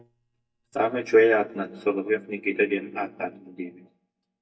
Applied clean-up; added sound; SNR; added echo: neural mask model DeepFilterNet 3.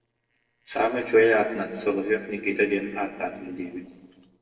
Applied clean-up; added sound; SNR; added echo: neural separator model SepFormer DNS4.